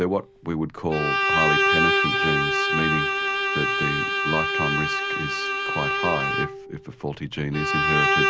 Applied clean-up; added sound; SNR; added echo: none; Bowed string instrument; -5 dB; none.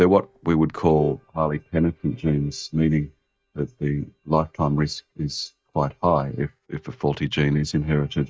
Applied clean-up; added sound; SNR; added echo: neural mask model DeepFilterNet 3.